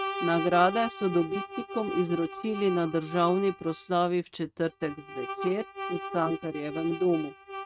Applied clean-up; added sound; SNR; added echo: neural mask model RNNoise.